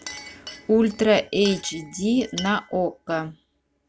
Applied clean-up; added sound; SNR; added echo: none; Chink, clink; 17 dB; none.